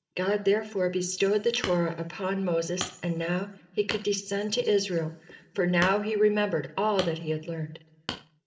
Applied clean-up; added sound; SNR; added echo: none; Hammer; 14 dB; reverberation time 0.9 s.